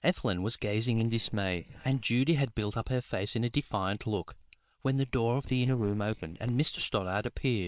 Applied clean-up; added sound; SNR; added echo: neural separator model SepFormer WHAM!.